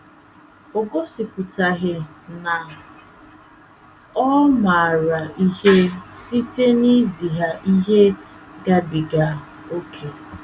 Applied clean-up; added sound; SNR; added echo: none; none; none; none.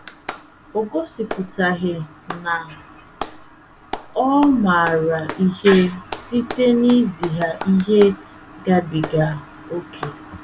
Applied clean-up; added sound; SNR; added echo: none; Clapping; 15 dB; none.